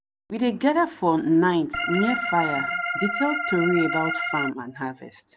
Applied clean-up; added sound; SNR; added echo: none; Organ; 2 dB; none.